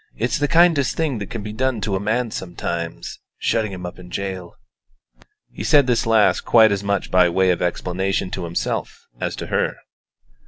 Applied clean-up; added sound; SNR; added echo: none; none; none; none.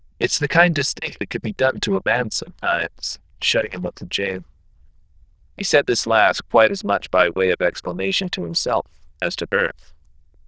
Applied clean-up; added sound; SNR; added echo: neural diffusion model UNIVERSE++.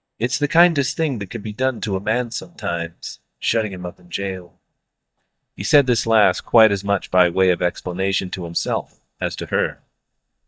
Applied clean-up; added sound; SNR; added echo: neural mask model DeepFilterNet 3.